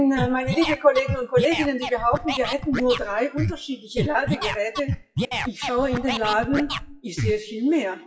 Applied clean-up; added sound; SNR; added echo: classical method WPE with log-MMSE.